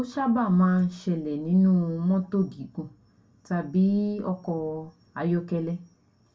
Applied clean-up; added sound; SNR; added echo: none; none; none; reverberation time 0.2 s.